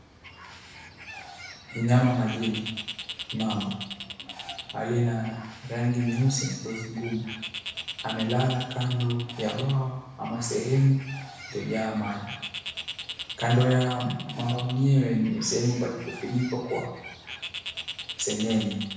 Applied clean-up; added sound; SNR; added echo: none; Bird; 12 dB; reverberation time 1.0 s.